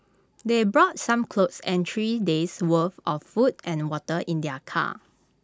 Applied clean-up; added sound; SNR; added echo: none; none; none; none.